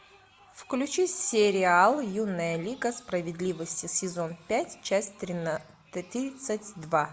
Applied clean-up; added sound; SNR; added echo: none; none; none; none.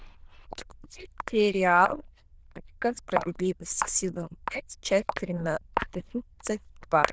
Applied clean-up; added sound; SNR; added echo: neural diffusion model UNIVERSE++.